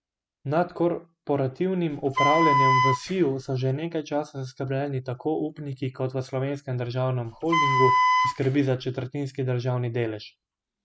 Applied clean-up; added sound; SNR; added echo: none; Wind instrument, woodwind instrument; -3 dB; none.